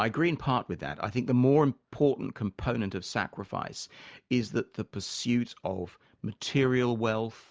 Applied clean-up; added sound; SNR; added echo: none; none; none; none.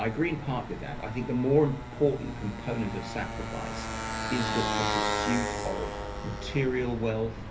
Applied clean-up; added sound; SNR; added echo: none; Motorcycle; 3 dB; reverberation time 0.3 s.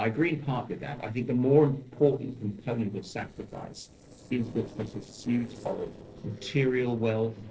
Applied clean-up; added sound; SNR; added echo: neural separator model SepFormer DNS4.